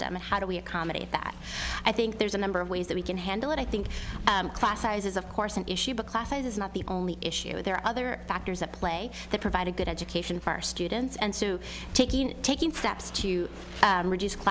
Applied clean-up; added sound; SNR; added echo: none; none; none; none.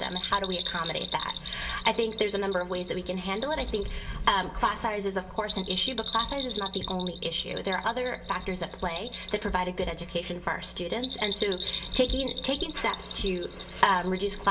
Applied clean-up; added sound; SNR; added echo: none; Bell; 9 dB; reverberation time 0.2 s.